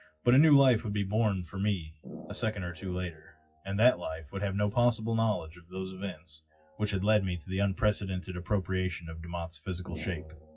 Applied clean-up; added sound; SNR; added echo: classical method WPE with log-MMSE.